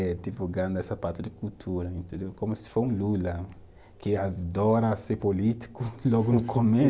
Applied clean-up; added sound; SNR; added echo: none; none; none; none.